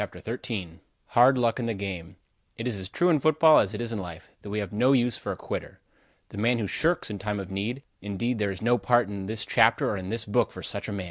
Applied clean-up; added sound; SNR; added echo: none; none; none; none.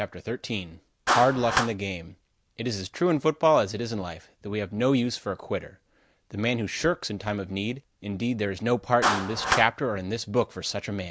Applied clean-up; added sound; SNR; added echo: none; Clapping; 7 dB; none.